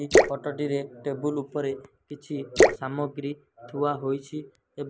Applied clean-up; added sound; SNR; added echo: none; Drip / Splash, splatter; -4 dB; none.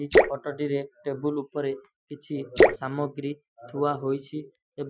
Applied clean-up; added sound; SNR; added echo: classical method Wiener filter.